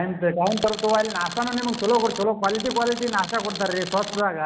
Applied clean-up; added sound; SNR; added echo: none; Tools; 10 dB; none.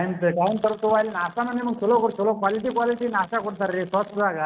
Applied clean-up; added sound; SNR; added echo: neural mask model RNNoise.